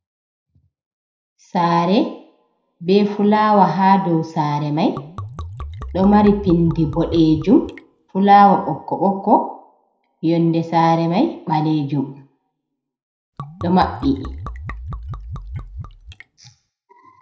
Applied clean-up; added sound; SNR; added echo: none; Liquid; 13 dB; reverberation time 0.4 s.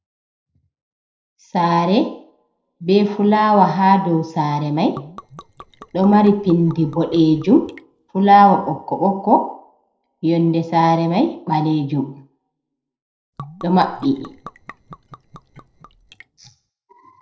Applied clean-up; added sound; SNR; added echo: neural separator model SepFormer DNS4.